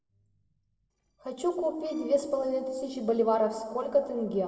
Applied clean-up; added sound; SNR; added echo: neural separator model SepFormer DNS4.